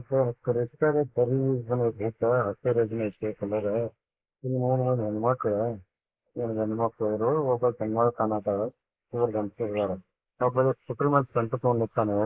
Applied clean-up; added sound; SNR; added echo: neural mask model Resemble Enhance denoiser.